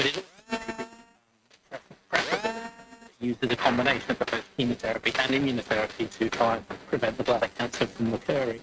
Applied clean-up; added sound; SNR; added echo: neural mask model RNNoise.